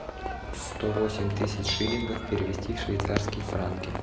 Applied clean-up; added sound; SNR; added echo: none; Livestock, farm animals, working animals; 6 dB; none.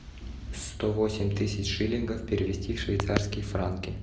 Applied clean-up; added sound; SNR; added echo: none; none; none; none.